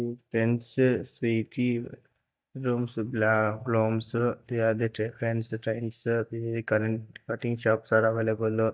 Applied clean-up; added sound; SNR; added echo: neural mask model DeepFilterNet 3.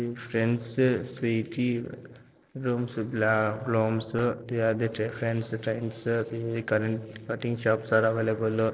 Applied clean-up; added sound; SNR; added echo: neural separator model SepFormer DNS4.